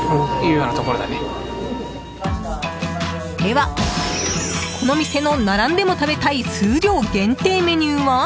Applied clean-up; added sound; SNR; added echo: none; none; none; none.